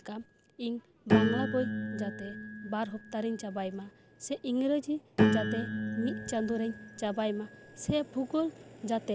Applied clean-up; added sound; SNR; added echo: none; Piano; 0 dB; none.